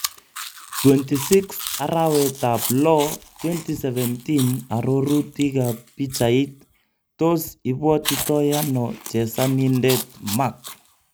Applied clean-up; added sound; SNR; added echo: none; Chewing, mastication; 11 dB; none.